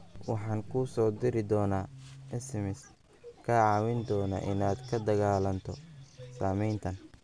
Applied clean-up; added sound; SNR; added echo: none; none; none; none.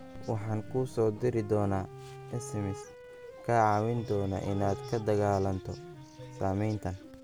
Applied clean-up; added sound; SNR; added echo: none; Wind instrument, woodwind instrument; 17 dB; none.